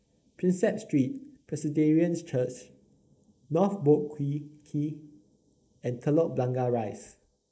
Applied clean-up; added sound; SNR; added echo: neural mask model Resemble Enhance denoiser.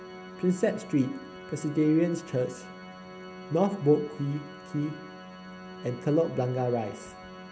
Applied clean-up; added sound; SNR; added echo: none; Organ; 15 dB; none.